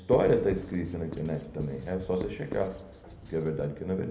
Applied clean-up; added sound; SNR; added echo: none; Writing; 12 dB; reverberation time 1.0 s.